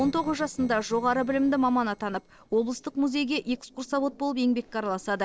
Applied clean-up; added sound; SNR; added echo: neural separator model SepFormer DNS4.